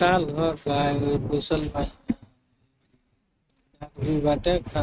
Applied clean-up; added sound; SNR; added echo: neural mask model RNNoise.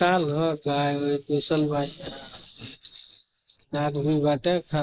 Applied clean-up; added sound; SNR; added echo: neural mask model Resemble Enhance denoiser.